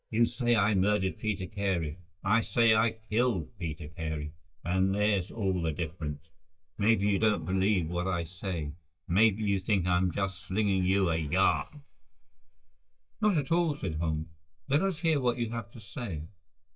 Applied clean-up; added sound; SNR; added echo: neural mask model DeepFilterNet 3.